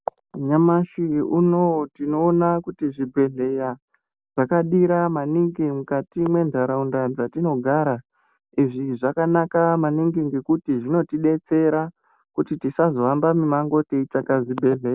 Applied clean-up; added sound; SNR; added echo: none; none; none; none.